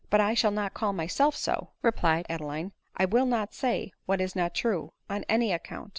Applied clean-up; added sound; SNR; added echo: none; none; none; none.